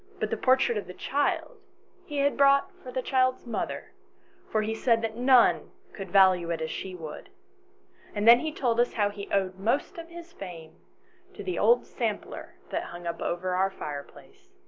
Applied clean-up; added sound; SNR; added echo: none; none; none; none.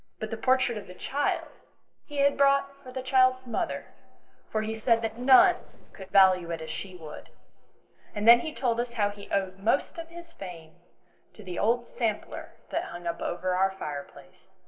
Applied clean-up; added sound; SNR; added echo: neural separator model SepFormer DNS4.